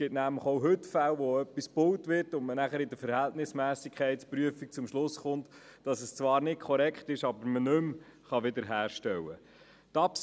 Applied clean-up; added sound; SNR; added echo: none; none; none; none.